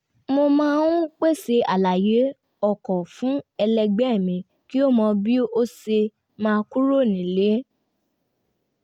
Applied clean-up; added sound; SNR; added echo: none; none; none; none.